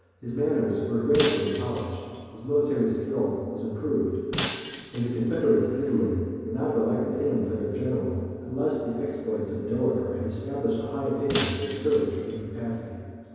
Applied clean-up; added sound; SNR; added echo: none; Shatter; 7 dB; reverberation time 2.2 s.